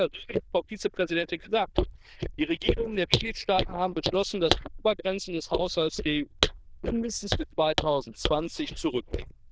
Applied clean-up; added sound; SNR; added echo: neural diffusion model UNIVERSE++.